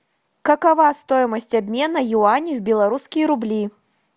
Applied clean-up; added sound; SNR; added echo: none; none; none; none.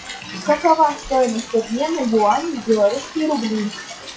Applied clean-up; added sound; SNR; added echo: classical method WPE with log-MMSE.